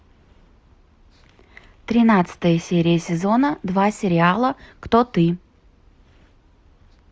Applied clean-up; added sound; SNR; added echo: none; none; none; none.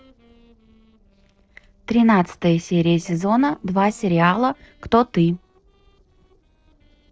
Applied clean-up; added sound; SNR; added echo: neural separator model SepFormer DNS4.